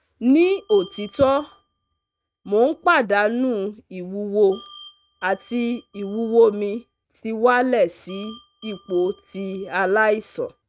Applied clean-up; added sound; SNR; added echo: neural mask model RNNoise.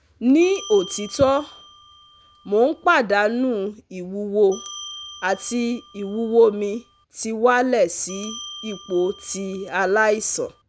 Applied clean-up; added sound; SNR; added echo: none; Bell; 19 dB; none.